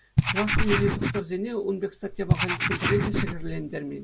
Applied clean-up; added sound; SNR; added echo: none; Writing; -3 dB; none.